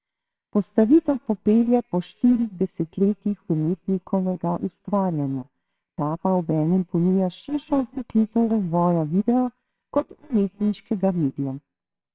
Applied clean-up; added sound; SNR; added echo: neural separator model SepFormer WHAMR!.